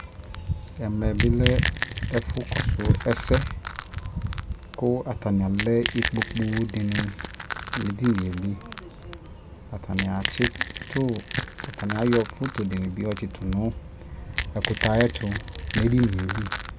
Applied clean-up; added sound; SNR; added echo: none; Crack / Crushing; 6 dB; none.